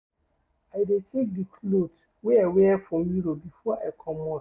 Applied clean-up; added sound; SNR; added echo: none; none; none; none.